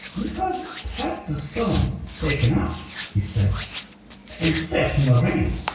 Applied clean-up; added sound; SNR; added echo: none; Hands; 13 dB; reverberation time 0.6 s.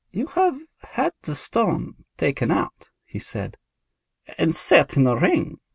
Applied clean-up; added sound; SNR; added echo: none; none; none; none.